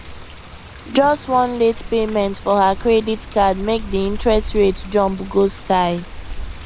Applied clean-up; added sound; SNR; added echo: none; Water; 11 dB; none.